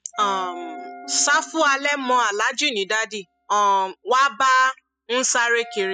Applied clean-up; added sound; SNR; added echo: classical method spectral subtraction.